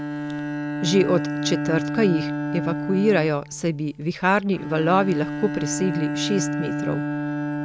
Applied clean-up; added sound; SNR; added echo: none; Bowed string instrument; 4 dB; none.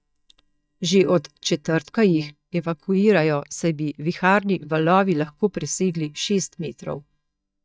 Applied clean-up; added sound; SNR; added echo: neural mask model DeepFilterNet 3.